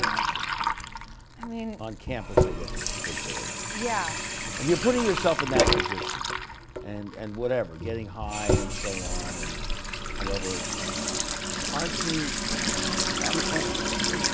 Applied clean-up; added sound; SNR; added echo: none; Sink (filling or washing) / Water tap, faucet; -4 dB; none.